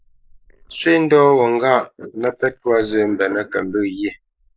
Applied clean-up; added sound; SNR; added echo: neural mask model Resemble Enhance denoiser.